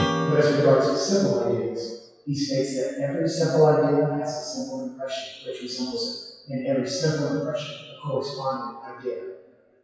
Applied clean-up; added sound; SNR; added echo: classical method WPE with log-MMSE.